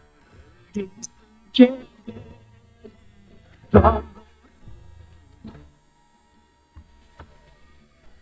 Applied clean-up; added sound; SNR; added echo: neural mask model DeepFilterNet 3.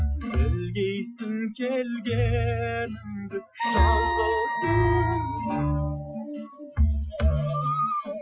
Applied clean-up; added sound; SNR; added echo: classical method Wiener filter.